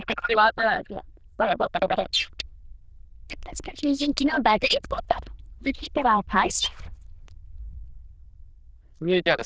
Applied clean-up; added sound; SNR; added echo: neural diffusion model UNIVERSE++.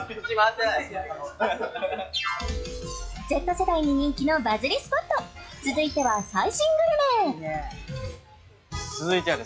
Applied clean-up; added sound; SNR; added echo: classical method log-MMSE.